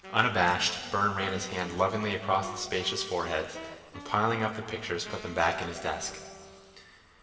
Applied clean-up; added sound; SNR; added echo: none; Wind instrument, woodwind instrument; 16 dB; reverberation time 1.9 s.